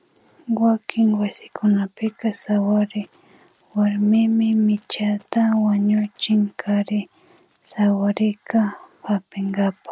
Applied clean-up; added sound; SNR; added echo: none; none; none; none.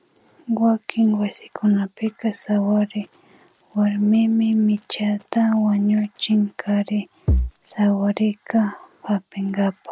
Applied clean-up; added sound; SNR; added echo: none; Bass drum; -1 dB; none.